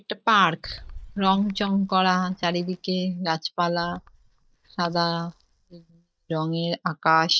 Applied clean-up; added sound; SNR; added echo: neural mask model DeepFilterNet 3.